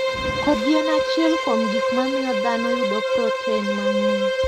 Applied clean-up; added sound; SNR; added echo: none; Bowed string instrument; -2 dB; none.